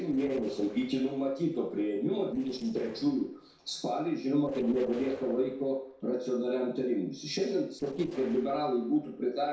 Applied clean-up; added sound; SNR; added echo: neural separator model SepFormer DNS4.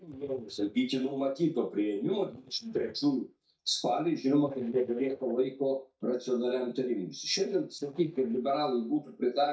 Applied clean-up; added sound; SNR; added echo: neural mask model DeepFilterNet 3.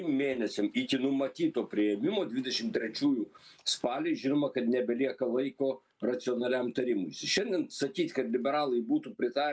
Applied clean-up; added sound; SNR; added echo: none; none; none; none.